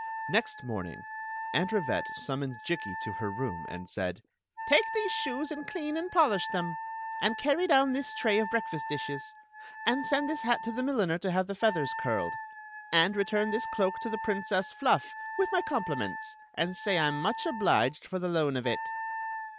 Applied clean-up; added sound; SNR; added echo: none; Wind instrument, woodwind instrument; 8 dB; none.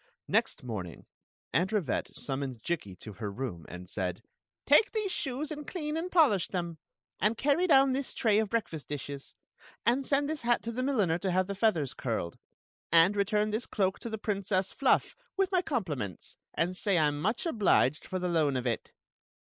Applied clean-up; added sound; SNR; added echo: neural mask model Resemble Enhance denoiser.